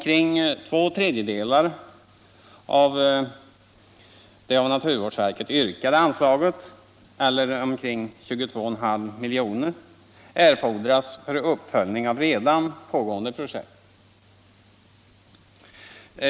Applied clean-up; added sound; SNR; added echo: none; none; none; none.